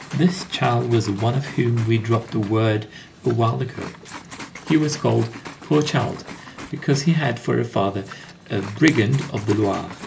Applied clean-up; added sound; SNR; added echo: none; Liquid; 17 dB; none.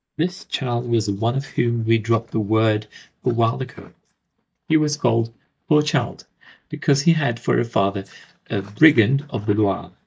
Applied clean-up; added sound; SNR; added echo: neural mask model DeepFilterNet 3.